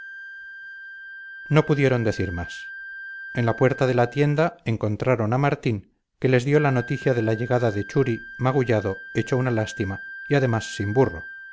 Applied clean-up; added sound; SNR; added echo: none; Wind instrument, woodwind instrument; 15 dB; none.